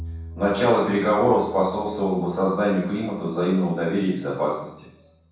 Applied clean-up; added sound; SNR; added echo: none; Bowed string instrument; 20 dB; reverberation time 0.6 s.